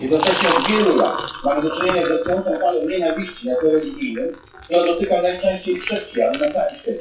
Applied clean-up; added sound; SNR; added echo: classical method WPE with log-MMSE.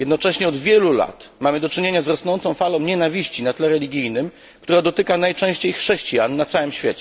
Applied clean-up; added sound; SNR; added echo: none; none; none; none.